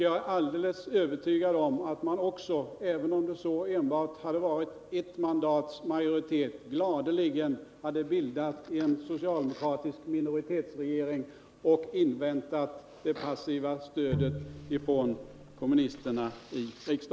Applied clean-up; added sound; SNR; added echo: none; Bowed string instrument; 8 dB; none.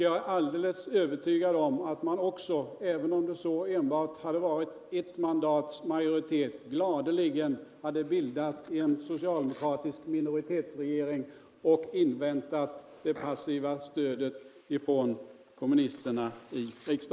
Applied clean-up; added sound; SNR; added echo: neural mask model Resemble Enhance denoiser.